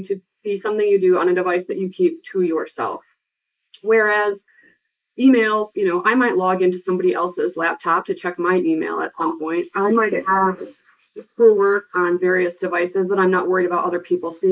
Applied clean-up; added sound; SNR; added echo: neural mask model Resemble Enhance denoiser.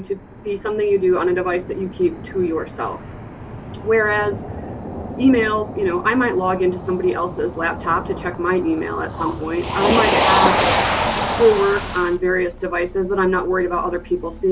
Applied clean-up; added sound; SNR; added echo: none; Motor vehicle (road); 5 dB; none.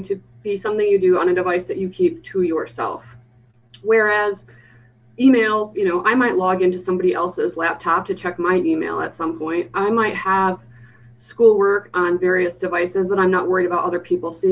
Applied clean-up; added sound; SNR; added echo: none; none; none; none.